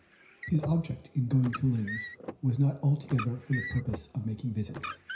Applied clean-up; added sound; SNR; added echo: none; Car; 12 dB; reverberation time 0.5 s.